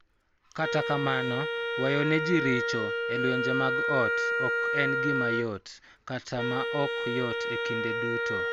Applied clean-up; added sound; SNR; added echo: none; Wind instrument, woodwind instrument; -1 dB; none.